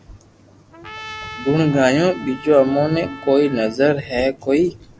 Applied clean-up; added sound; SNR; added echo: none; Trumpet; 17 dB; none.